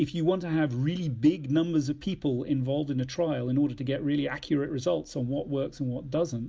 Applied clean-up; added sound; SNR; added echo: none; none; none; none.